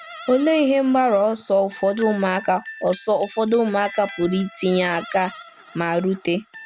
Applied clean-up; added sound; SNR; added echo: none; Guitar; 19 dB; none.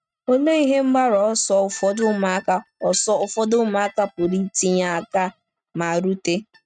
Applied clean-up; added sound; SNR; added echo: neural mask model RNNoise.